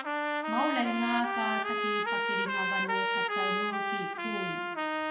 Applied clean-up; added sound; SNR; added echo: none; Trumpet; -4 dB; reverberation time 1.0 s.